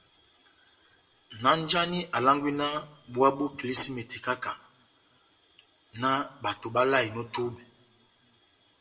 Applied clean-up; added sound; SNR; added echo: none; none; none; reverberation time 0.4 s.